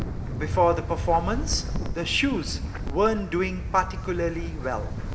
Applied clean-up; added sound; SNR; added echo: none; Wind; 4 dB; reverberation time 1.0 s.